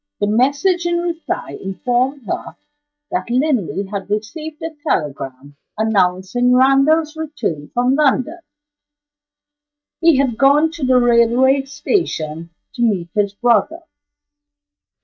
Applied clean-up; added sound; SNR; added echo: neural mask model DeepFilterNet 3.